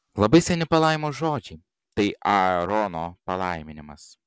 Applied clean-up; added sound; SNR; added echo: none; none; none; none.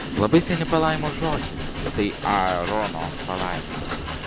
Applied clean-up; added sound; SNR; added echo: none; Train; 4 dB; none.